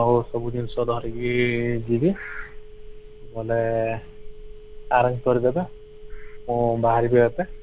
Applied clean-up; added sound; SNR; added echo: none; Telephone; 12 dB; none.